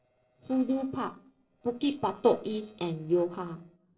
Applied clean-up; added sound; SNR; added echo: neural separator model SepFormer DNS4.